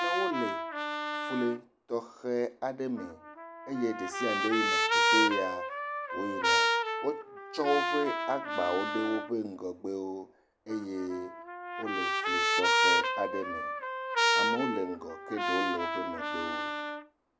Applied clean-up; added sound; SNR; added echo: none; Trumpet; -3 dB; none.